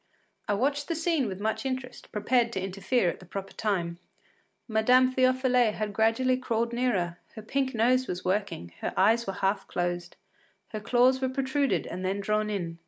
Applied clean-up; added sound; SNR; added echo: none; none; none; none.